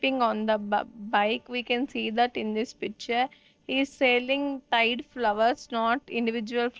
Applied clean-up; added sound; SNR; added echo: neural separator model SepFormer DNS4.